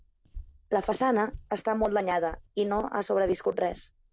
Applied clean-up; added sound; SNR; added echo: none; Walk, footsteps; 19 dB; none.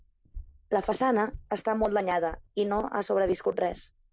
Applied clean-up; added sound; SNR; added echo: neural mask model Resemble Enhance denoiser.